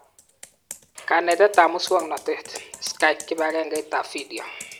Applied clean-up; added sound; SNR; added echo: none; Computer keyboard; 19 dB; none.